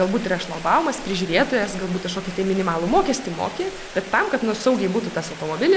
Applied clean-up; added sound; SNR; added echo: none; Rain; 15 dB; none.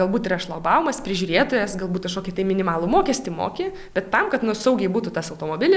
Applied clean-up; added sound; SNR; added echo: none; none; none; none.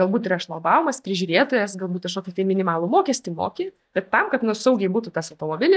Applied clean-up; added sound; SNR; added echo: neural mask model DeepFilterNet 3.